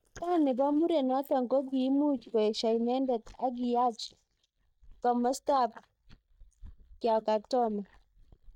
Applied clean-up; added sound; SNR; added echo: neural mask model DeepFilterNet 3.